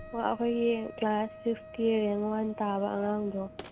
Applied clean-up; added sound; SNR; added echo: none; Wind instrument, woodwind instrument + Slam; 16 dB; none.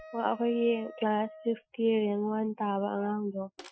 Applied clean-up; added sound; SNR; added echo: classical method Wiener filter.